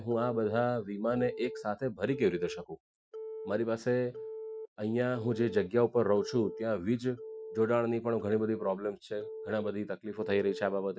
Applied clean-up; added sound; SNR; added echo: classical method Wiener filter.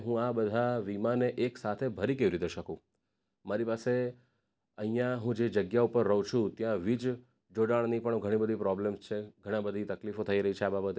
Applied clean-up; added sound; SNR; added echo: none; none; none; none.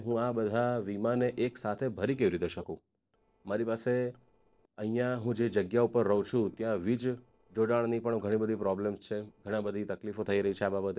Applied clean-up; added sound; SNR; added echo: neural separator model SepFormer DNS4.